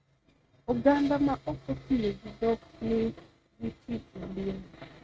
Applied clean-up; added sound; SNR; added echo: neural mask model RNNoise.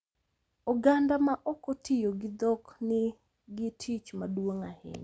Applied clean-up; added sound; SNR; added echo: none; none; none; none.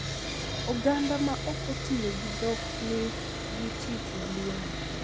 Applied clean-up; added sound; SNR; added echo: none; Sawing; 1 dB; none.